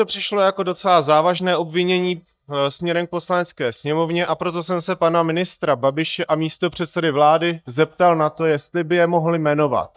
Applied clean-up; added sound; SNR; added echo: neural mask model DeepFilterNet 3.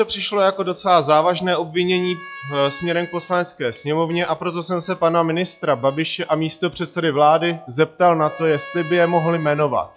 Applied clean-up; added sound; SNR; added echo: classical method log-MMSE.